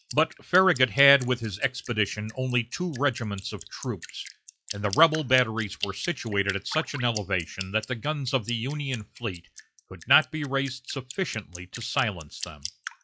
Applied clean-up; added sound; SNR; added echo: classical method log-MMSE.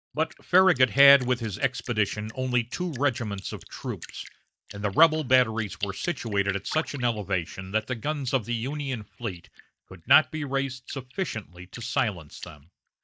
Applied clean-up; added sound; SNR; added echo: neural mask model DeepFilterNet 3.